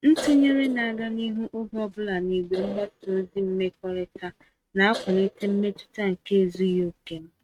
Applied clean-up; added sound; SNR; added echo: neural mask model RNNoise.